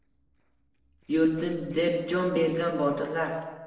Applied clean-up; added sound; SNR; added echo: neural separator model SepFormer DNS4.